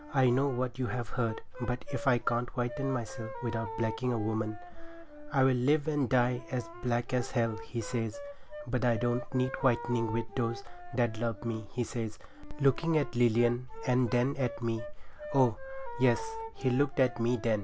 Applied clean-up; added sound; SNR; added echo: none; Wind instrument, woodwind instrument; 14 dB; none.